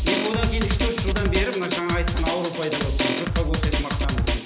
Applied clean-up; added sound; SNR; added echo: none; Drum; -4 dB; reverberation time 1.0 s.